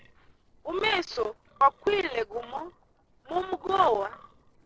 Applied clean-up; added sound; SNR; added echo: neural separator model SepFormer DNS4.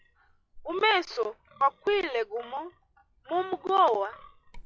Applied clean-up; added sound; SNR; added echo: classical method log-MMSE.